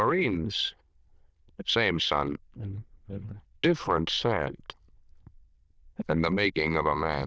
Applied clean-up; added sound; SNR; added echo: neural diffusion model UNIVERSE++.